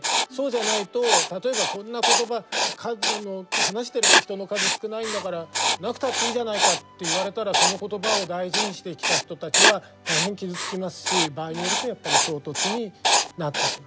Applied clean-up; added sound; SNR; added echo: none; Writing; -5 dB; none.